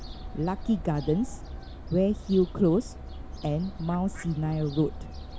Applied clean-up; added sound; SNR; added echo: none; Fowl; 10 dB; none.